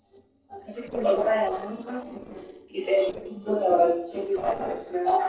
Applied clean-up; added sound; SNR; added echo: neural separator model SepFormer DNS4.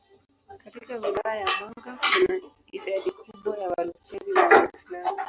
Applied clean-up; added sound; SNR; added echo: none; none; none; none.